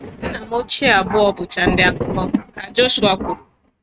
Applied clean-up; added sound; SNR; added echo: neural mask model RNNoise.